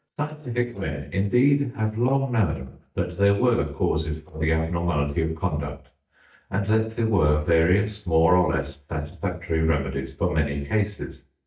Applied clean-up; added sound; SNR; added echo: neural mask model DeepFilterNet 3.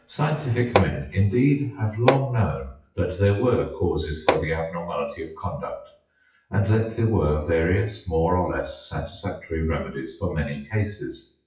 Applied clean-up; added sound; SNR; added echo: classical method WPE with log-MMSE.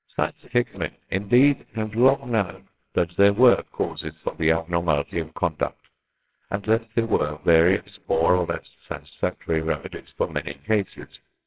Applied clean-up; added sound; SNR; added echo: neural separator model SepFormer WHAMR!.